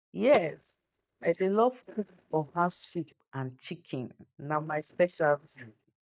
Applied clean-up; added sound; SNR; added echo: neural mask model DeepFilterNet 3.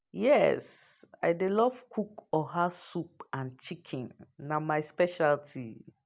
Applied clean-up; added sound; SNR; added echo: none; none; none; none.